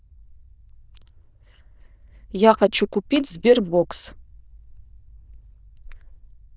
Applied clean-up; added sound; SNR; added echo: neural diffusion model UNIVERSE++.